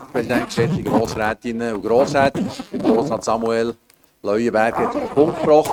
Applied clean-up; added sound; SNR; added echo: neural mask model RNNoise.